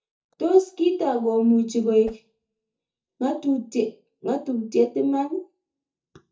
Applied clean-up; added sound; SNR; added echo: neural mask model DeepFilterNet 3.